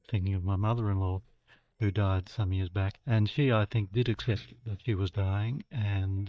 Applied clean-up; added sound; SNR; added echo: neural mask model DeepFilterNet 3.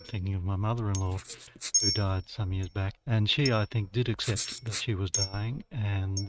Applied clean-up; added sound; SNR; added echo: neural mask model RNNoise.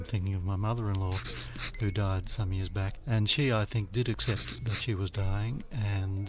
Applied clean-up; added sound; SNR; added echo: none; Chink, clink + Writing; 4 dB; none.